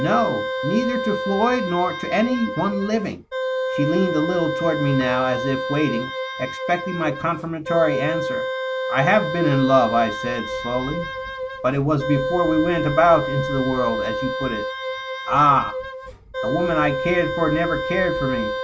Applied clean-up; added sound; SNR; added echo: none; Wind instrument, woodwind instrument; 4 dB; none.